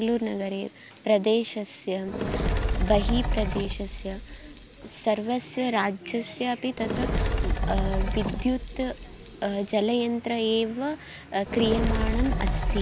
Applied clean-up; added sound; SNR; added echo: none; Fire; 2 dB; none.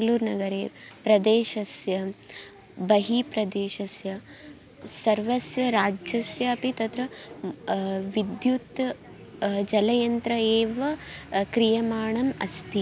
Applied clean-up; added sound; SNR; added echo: none; none; none; none.